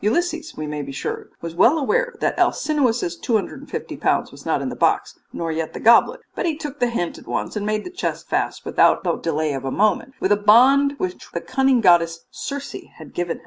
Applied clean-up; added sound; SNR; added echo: none; none; none; none.